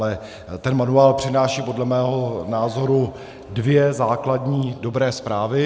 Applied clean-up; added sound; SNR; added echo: none; none; none; none.